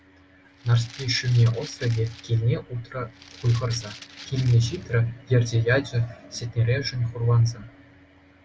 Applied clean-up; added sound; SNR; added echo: none; Rattle (instrument); 20 dB; none.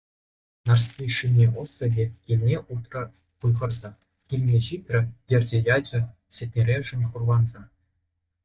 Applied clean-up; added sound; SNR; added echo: neural mask model DeepFilterNet 3.